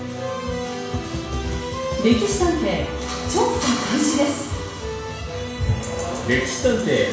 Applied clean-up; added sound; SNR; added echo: none; none; none; reverberation time 0.7 s.